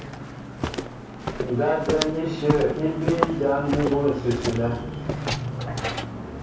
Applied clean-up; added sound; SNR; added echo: none; Walk, footsteps; 3 dB; reverberation time 0.6 s.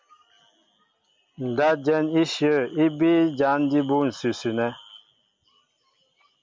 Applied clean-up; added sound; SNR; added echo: none; none; none; none.